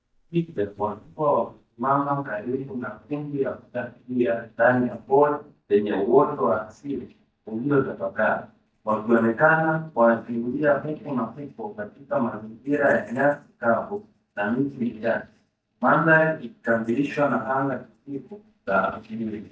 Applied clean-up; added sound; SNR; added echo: neural mask model DeepFilterNet 3.